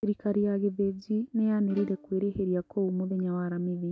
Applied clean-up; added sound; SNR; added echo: none; Bowed string instrument; 19 dB; none.